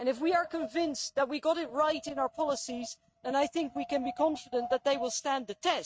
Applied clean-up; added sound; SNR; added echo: neural mask model RNNoise.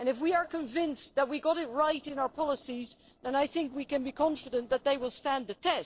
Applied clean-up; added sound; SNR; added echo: neural separator model SepFormer DNS4.